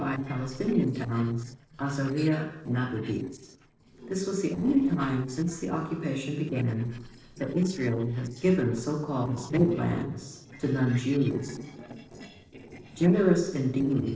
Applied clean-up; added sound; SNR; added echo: neural separator model SepFormer DNS4.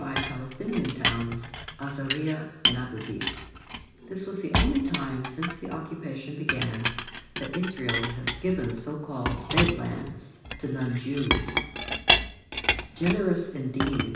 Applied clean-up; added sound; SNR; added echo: none; Chink, clink; -1 dB; reverberation time 0.9 s.